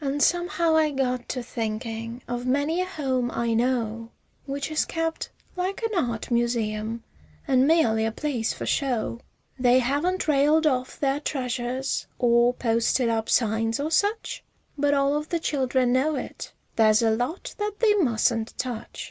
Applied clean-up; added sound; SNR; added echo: none; none; none; none.